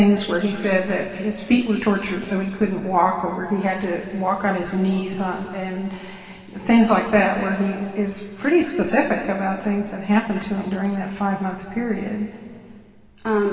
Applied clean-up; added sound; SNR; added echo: none; none; none; reverberation time 2.4 s.